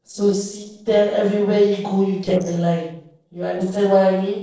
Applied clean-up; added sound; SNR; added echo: neural separator model SepFormer DNS4.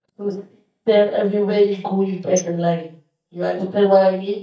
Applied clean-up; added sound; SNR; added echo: neural mask model DeepFilterNet 3.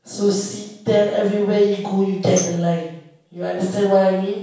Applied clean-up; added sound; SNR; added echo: none; Tambourine; 14 dB; reverberation time 0.7 s.